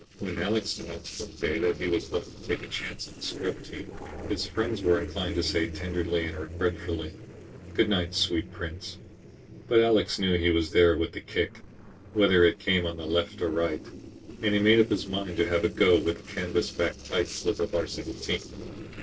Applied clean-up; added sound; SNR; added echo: neural separator model SepFormer DNS4.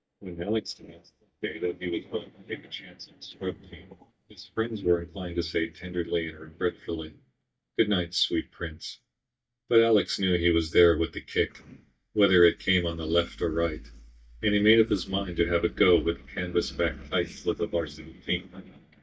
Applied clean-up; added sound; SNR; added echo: neural mask model DeepFilterNet 3.